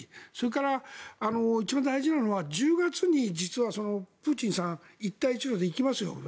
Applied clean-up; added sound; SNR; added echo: none; none; none; none.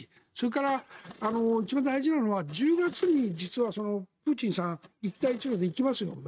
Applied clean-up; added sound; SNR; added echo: neural mask model RNNoise.